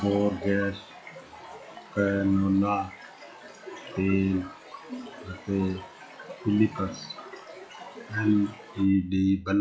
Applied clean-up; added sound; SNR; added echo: classical method log-MMSE.